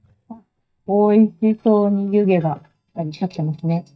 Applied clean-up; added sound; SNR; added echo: neural mask model DeepFilterNet 3.